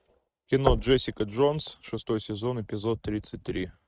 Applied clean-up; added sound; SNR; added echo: neural mask model RNNoise.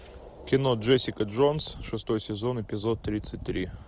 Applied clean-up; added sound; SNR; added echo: none; none; none; none.